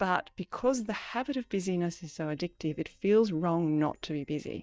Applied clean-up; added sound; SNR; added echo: neural mask model DeepFilterNet 3.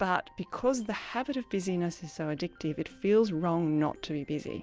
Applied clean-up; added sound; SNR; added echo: none; none; none; none.